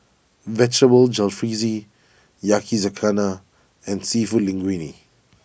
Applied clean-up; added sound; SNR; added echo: none; none; none; none.